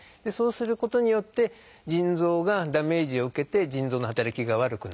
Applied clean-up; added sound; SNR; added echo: none; none; none; none.